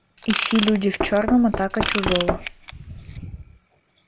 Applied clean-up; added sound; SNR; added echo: none; Knock + Ratchet, pawl / Tools; 3 dB; none.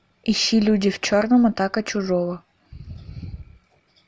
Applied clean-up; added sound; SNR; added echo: none; none; none; none.